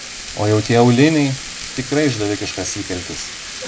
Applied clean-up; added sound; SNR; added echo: none; Frying (food); 11 dB; none.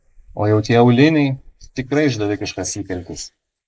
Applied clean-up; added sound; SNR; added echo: neural mask model Resemble Enhance denoiser.